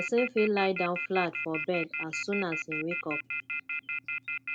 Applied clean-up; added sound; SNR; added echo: none; Telephone; 4 dB; none.